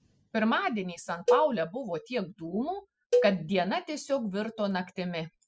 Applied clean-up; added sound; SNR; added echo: classical method spectral subtraction.